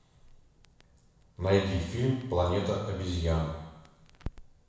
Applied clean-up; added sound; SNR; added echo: none; Crackle; 19 dB; reverberation time 1.0 s.